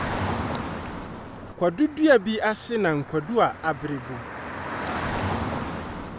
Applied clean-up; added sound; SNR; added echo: none; Traffic noise, roadway noise / Car; 5 dB; none.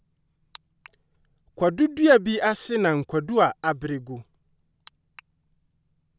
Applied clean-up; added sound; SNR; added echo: none; none; none; none.